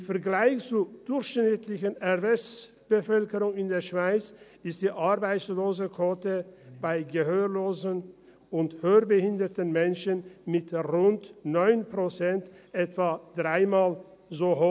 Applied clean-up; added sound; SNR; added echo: none; none; none; none.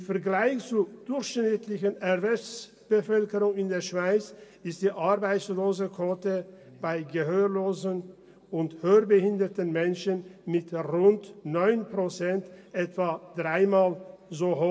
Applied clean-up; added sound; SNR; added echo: none; none; none; reverberation time 2.1 s.